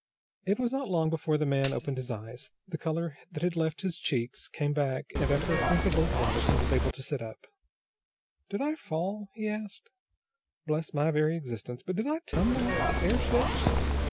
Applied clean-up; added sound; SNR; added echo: none; Zipper (clothing) / Telephone + Tambourine; -3 dB; none.